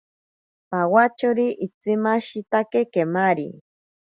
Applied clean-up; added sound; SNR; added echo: none; none; none; none.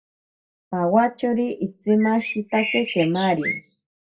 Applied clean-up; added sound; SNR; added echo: none; Bird; 8 dB; reverberation time 0.1 s.